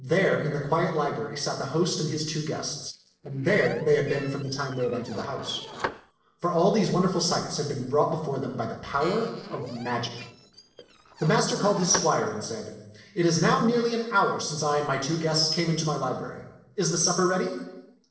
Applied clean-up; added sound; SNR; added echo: neural separator model SepFormer DNS4.